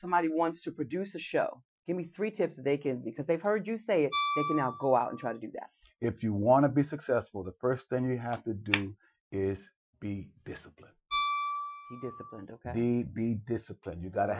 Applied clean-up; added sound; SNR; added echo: classical method Wiener filter.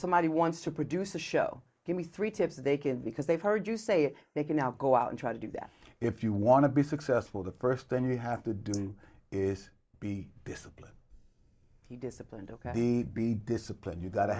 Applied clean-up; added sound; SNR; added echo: neural mask model Resemble Enhance denoiser.